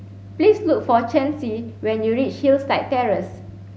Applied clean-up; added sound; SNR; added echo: none; none; none; none.